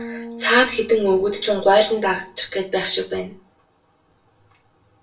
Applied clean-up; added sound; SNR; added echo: none; Bass guitar; 19 dB; reverberation time 0.2 s.